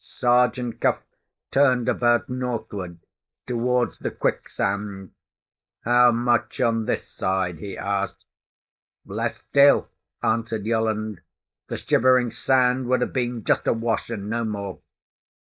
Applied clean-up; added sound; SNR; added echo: neural mask model Resemble Enhance denoiser.